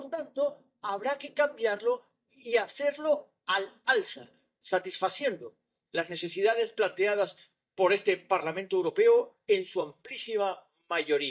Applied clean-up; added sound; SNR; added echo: neural mask model DeepFilterNet 3.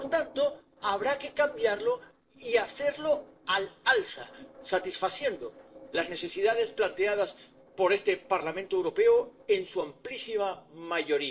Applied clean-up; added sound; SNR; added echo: neural separator model SepFormer DNS4.